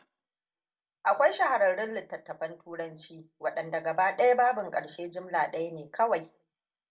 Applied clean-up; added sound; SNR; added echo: none; none; none; reverberation time 0.2 s.